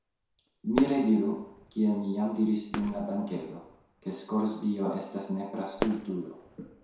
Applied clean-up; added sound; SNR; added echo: none; Fireworks; 12 dB; reverberation time 0.7 s.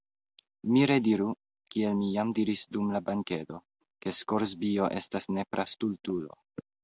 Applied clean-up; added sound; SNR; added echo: none; none; none; none.